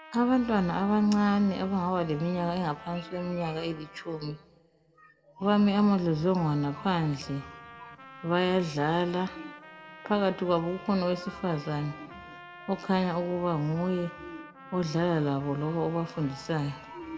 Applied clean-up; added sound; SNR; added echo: none; Trumpet; 19 dB; reverberation time 1.2 s.